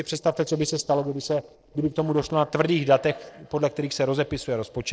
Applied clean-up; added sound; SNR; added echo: neural separator model SepFormer DNS4.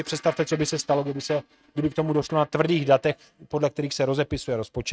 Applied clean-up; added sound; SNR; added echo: neural mask model RNNoise.